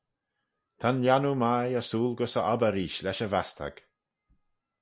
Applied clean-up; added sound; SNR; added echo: none; none; none; none.